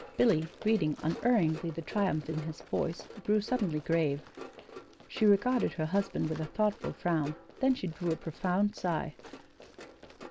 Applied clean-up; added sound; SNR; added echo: none; Run; 17 dB; none.